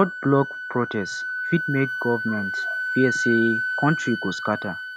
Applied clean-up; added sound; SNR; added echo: none; Wind instrument, woodwind instrument; 4 dB; none.